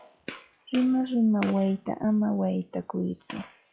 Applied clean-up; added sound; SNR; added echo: classical method log-MMSE.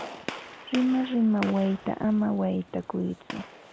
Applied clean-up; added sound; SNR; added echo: none; Gunshot, gunfire; 14 dB; none.